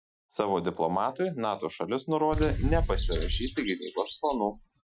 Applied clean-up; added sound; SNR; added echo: classical method Wiener filter.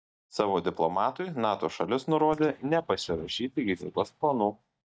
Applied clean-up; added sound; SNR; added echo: neural mask model DeepFilterNet 3.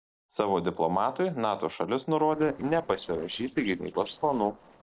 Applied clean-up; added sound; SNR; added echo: neural separator model SepFormer DNS4.